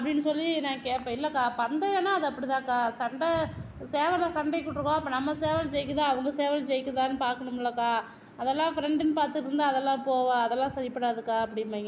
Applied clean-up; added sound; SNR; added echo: none; none; none; none.